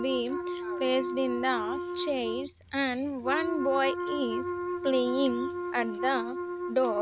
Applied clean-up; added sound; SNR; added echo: none; Wind instrument, woodwind instrument; 3 dB; none.